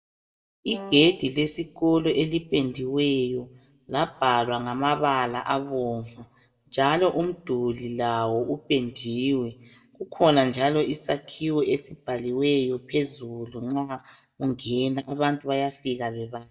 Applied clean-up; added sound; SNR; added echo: neural mask model DeepFilterNet 3.